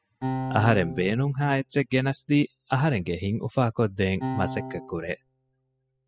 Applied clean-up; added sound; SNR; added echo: classical method spectral subtraction.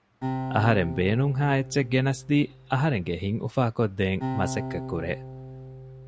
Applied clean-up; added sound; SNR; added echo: none; Acoustic guitar; 10 dB; none.